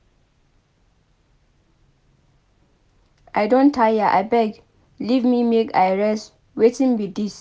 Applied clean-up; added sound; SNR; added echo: none; none; none; none.